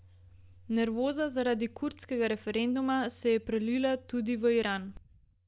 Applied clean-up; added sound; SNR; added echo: none; none; none; none.